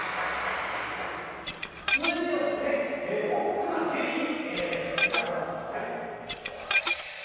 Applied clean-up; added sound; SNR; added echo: none; Dishes, pots, and pans / Glass; 1 dB; reverberation time 2.2 s.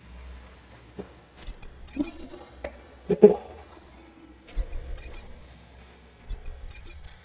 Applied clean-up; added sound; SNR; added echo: neural mask model DeepFilterNet 3.